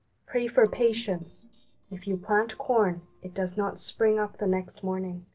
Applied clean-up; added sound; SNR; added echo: neural separator model SepFormer DNS4.